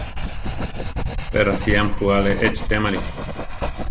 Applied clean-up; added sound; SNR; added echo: none; Writing; 1 dB; none.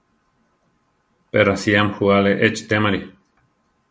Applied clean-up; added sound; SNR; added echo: none; none; none; none.